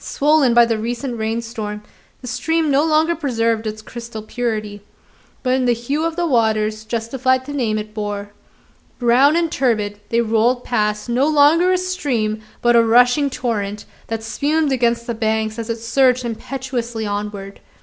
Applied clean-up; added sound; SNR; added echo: none; none; none; none.